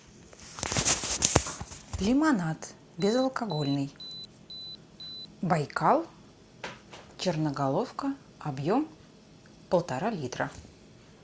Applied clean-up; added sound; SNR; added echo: none; Alarm; 14 dB; none.